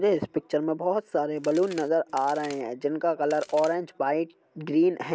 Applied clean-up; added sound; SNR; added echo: none; Crack; 20 dB; none.